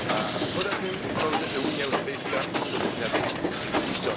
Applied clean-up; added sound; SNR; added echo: none; Hiss; -5 dB; none.